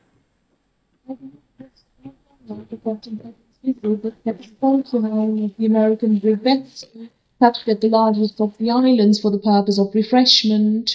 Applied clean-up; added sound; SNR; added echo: neural mask model DeepFilterNet 3.